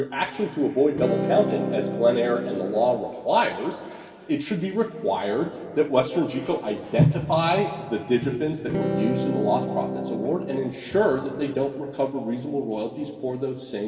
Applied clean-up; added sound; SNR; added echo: none; Electric guitar / Strum; 3 dB; reverberation time 2.6 s.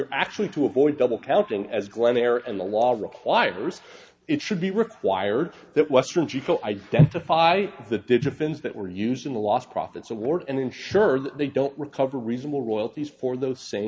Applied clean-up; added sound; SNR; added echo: none; none; none; none.